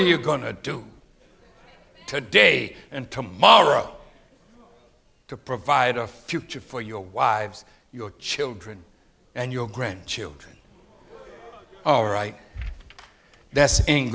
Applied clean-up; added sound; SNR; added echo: none; none; none; none.